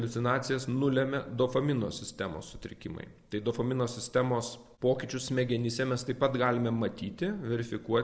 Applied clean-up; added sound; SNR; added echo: none; none; none; none.